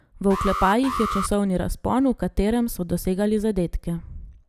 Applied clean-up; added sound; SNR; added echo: none; Alarm; 7 dB; none.